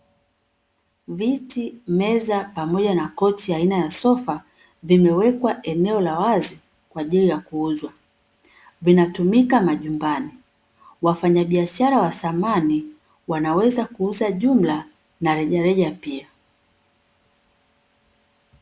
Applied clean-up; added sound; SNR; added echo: none; none; none; none.